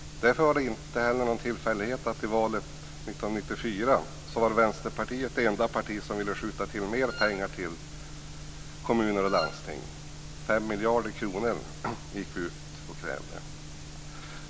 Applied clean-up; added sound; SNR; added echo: none; Wind instrument, woodwind instrument; 9 dB; none.